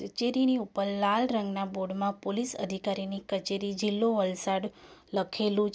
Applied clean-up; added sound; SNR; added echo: none; none; none; none.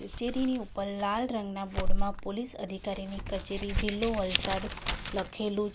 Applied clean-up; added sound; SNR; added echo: none; Crumpling, crinkling; -2 dB; none.